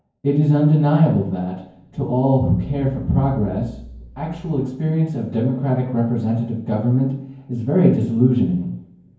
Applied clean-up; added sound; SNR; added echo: none; none; none; reverberation time 0.9 s.